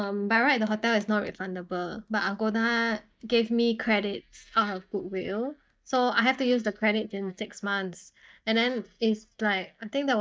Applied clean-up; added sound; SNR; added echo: neural mask model DeepFilterNet 3.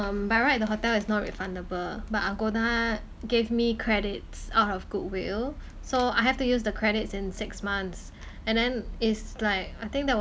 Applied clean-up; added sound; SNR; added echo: none; none; none; none.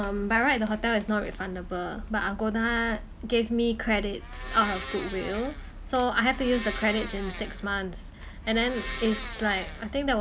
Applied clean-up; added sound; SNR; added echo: none; Domestic sounds, home sounds; 11 dB; none.